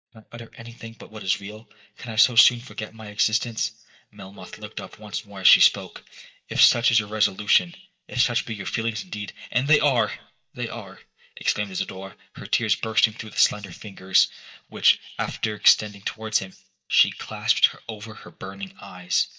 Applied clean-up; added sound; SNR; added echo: neural mask model DeepFilterNet 3.